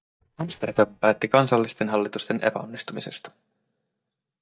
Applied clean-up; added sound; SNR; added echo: neural mask model DeepFilterNet 3.